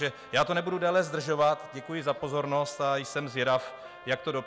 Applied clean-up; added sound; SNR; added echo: none; Trumpet; 20 dB; none.